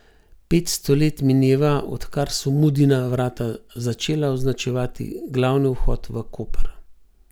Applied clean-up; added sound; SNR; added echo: none; none; none; none.